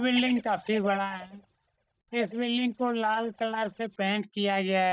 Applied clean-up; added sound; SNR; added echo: neural mask model DeepFilterNet 3.